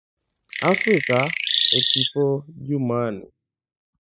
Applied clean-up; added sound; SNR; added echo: classical method spectral subtraction.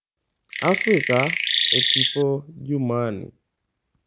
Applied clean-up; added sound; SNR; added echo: none; Chirp, tweet; -3 dB; none.